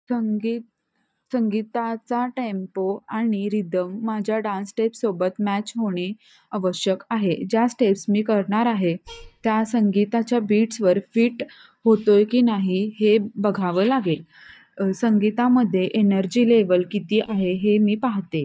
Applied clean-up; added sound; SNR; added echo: neural mask model DeepFilterNet 3.